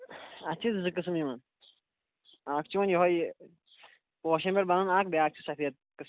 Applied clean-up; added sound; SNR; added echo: none; none; none; none.